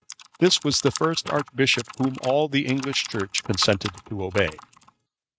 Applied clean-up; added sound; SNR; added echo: neural mask model RNNoise.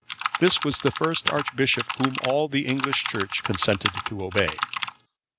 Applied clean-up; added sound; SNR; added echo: none; Computer keyboard; 3 dB; none.